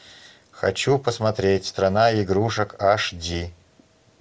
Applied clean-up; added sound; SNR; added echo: none; none; none; none.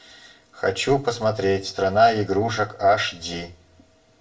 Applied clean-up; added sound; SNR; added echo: none; none; none; reverberation time 0.3 s.